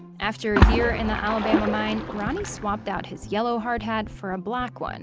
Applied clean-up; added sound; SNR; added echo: none; Splash, splatter; -2 dB; none.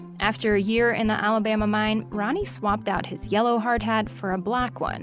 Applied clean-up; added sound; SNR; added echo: none; none; none; none.